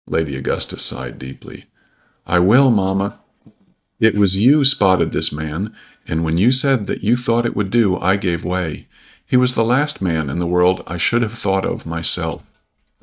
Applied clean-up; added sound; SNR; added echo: neural mask model DeepFilterNet 3.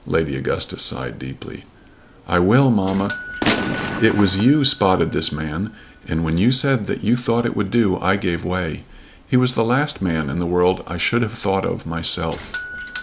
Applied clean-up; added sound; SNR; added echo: none; Doorbell + Gunshot, gunfire; 3 dB; none.